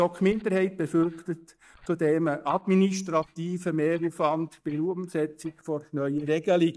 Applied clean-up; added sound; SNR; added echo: neural mask model DeepFilterNet 3.